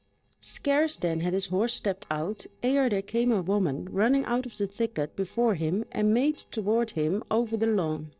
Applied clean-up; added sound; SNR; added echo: neural separator model SepFormer DNS4.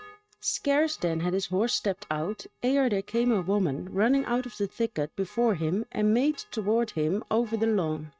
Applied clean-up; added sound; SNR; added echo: neural mask model RNNoise.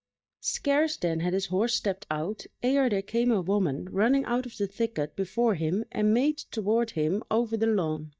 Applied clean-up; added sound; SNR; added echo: neural mask model DeepFilterNet 3.